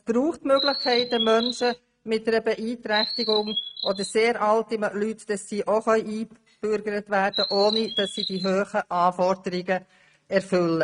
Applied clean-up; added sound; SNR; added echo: neural mask model RNNoise.